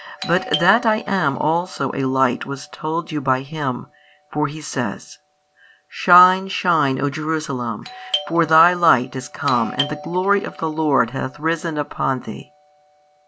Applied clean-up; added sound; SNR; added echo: none; Doorbell; 15 dB; none.